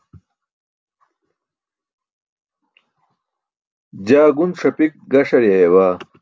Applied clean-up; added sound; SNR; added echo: none; none; none; none.